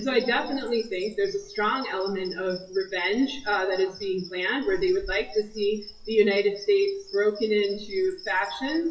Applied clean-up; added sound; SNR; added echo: classical method WPE with log-MMSE.